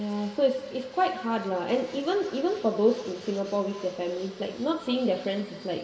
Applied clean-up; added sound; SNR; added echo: none; Fixed-wing aircraft, airplane; 19 dB; reverberation time 2.3 s.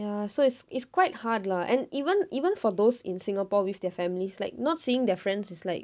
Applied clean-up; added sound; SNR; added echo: none; none; none; none.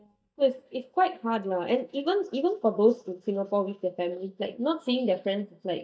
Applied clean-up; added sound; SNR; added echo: neural mask model DeepFilterNet 3.